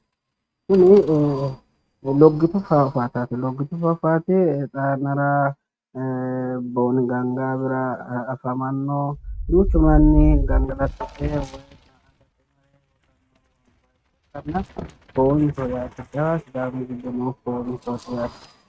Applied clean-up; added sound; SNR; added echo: neural mask model RNNoise.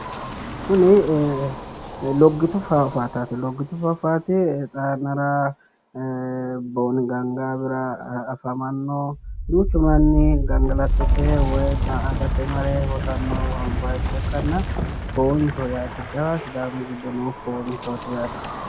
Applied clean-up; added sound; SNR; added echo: none; Wind; 3 dB; none.